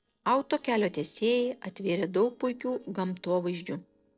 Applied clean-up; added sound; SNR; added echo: neural separator model SepFormer DNS4.